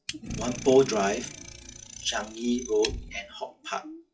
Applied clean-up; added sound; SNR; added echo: classical method WPE with log-MMSE.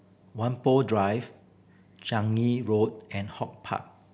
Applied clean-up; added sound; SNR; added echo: none; none; none; none.